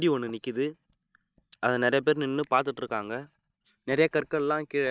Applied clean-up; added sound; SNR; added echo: neural mask model DeepFilterNet 3.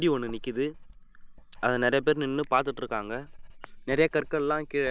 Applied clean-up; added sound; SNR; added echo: none; Writing; 15 dB; none.